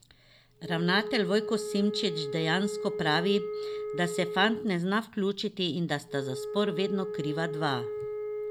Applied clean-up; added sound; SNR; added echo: none; Wind instrument, woodwind instrument; 6 dB; none.